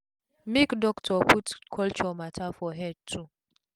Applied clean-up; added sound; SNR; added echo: none; none; none; none.